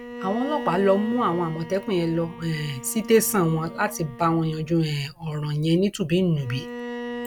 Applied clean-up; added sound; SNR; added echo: none; Bowed string instrument; 13 dB; none.